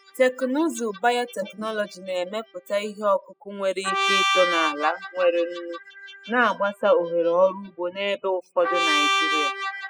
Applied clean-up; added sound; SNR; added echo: classical method spectral subtraction.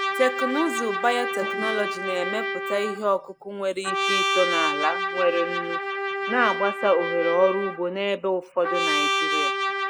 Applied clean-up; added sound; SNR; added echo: none; Trumpet; 1 dB; none.